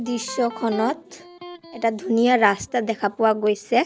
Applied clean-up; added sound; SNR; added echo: none; Electric guitar; 15 dB; none.